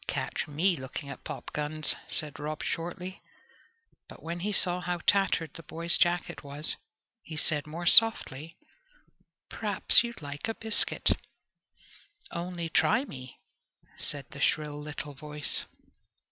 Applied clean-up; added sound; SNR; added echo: none; none; none; none.